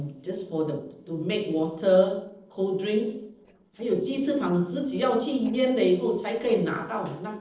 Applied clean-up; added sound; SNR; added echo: neural separator model SepFormer DNS4.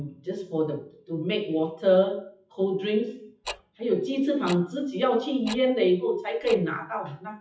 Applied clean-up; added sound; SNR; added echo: classical method WPE with log-MMSE.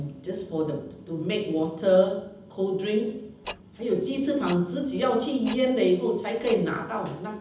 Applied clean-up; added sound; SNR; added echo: none; Tick-tock; 18 dB; reverberation time 0.8 s.